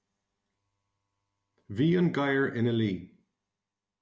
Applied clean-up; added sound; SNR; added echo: none; none; none; none.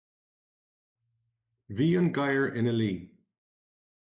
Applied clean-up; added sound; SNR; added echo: neural mask model Resemble Enhance denoiser.